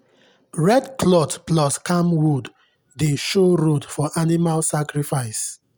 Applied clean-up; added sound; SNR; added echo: none; none; none; none.